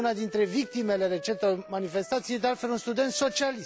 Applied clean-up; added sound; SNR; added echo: none; Wind instrument, woodwind instrument; 17 dB; none.